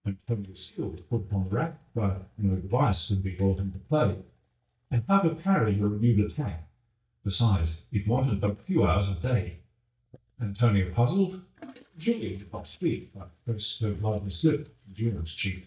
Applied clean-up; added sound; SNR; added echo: neural mask model DeepFilterNet 3.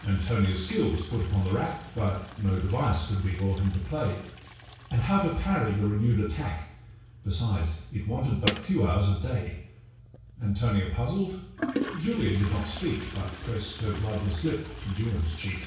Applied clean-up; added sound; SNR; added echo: none; Toilet flush; 13 dB; reverberation time 0.6 s.